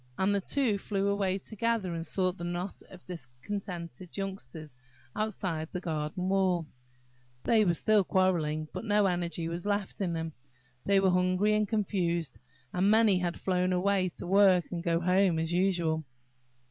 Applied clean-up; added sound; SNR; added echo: none; none; none; none.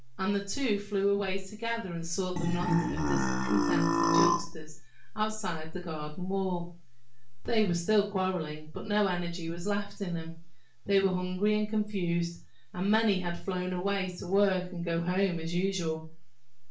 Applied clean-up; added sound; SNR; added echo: none; Burping, eructation; -3 dB; reverberation time 0.3 s.